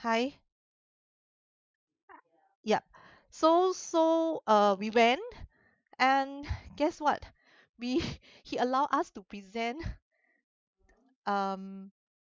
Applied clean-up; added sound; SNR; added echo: neural mask model Resemble Enhance denoiser.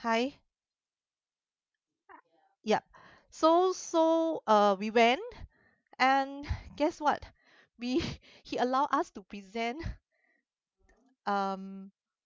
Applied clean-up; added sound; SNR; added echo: none; none; none; none.